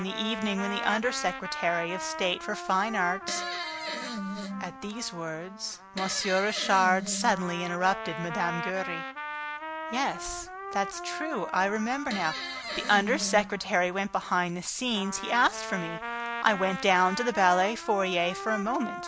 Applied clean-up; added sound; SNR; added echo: none; Trumpet + Fart; 8 dB; none.